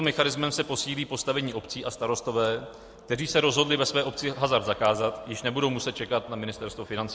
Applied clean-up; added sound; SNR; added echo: none; none; none; none.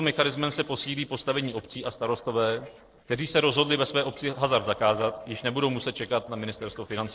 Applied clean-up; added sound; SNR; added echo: neural separator model SepFormer DNS4.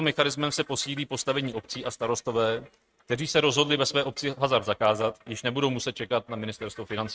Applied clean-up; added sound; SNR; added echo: neural mask model RNNoise.